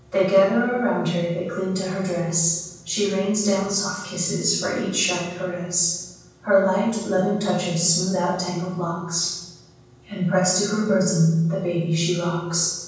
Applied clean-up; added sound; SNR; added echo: none; none; none; reverberation time 1.2 s.